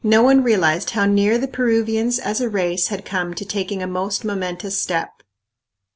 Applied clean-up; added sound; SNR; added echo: none; none; none; none.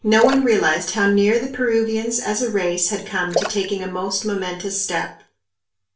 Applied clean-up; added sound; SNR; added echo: none; Splash, splatter; 10 dB; reverberation time 0.3 s.